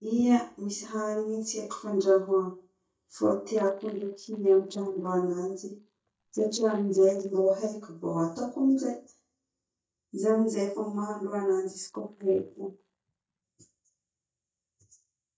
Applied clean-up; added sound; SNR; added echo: neural mask model DeepFilterNet 3.